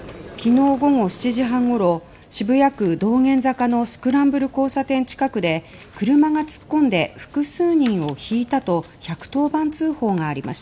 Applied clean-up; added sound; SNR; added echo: none; none; none; none.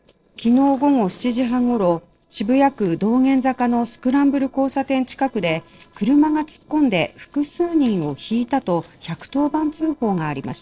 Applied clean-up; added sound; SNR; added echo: neural separator model SepFormer DNS4.